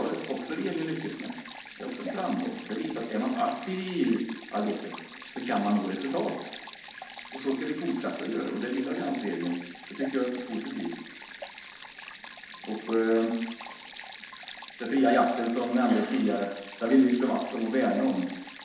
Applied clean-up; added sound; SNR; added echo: none; Stream; 13 dB; reverberation time 0.8 s.